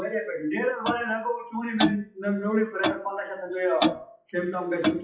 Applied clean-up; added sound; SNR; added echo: classical method WPE with log-MMSE.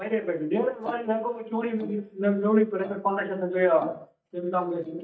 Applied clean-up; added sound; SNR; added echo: neural mask model DeepFilterNet 3.